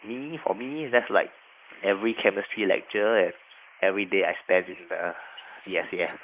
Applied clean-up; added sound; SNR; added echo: neural mask model Resemble Enhance denoiser.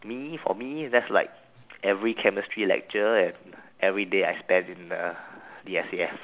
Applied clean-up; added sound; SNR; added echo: none; none; none; none.